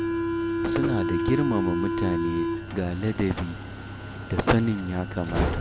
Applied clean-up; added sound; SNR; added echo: none; Subway, metro, underground; 1 dB; none.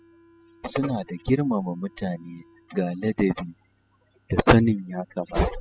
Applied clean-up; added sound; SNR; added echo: classical method spectral subtraction.